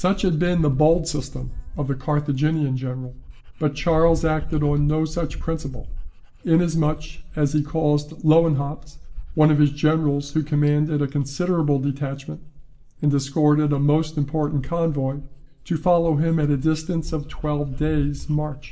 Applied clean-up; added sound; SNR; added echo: none; Dog; 11 dB; reverberation time 0.6 s.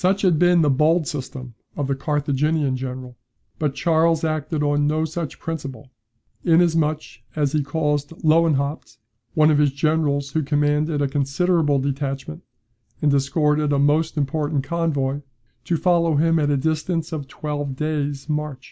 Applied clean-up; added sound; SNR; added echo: none; none; none; none.